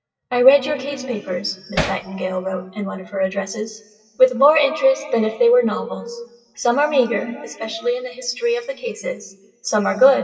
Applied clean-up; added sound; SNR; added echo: classical method WPE with log-MMSE.